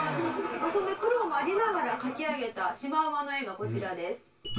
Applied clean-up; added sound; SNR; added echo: none; none; none; reverberation time 0.1 s.